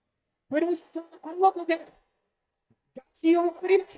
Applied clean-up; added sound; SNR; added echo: neural mask model DeepFilterNet 3.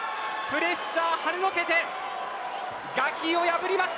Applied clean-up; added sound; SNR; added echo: none; none; none; none.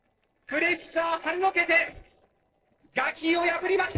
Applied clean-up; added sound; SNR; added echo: neural separator model SepFormer DNS4.